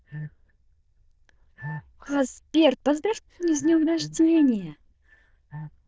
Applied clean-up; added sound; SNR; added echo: neural diffusion model UNIVERSE++.